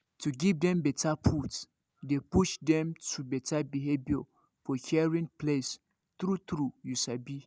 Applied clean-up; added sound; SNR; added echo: none; none; none; none.